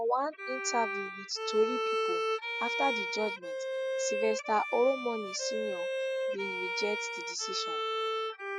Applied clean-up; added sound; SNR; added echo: classical method spectral subtraction.